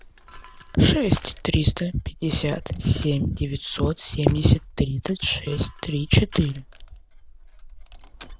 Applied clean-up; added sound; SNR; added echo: none; Crushing; 19 dB; none.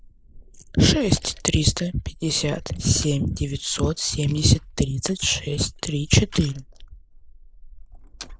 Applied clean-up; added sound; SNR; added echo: neural mask model Resemble Enhance denoiser.